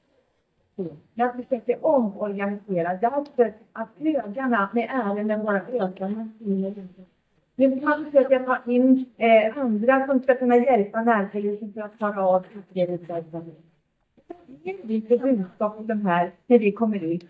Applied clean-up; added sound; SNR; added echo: neural mask model DeepFilterNet 3.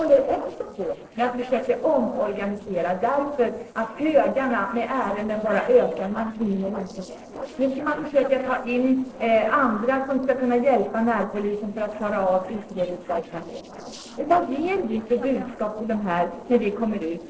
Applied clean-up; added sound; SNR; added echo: neural separator model SepFormer DNS4.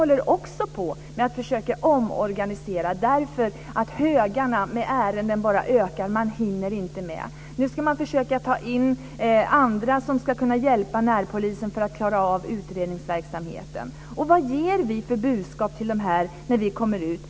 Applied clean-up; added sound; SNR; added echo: none; none; none; none.